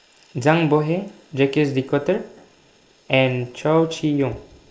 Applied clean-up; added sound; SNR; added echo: neural mask model Resemble Enhance denoiser.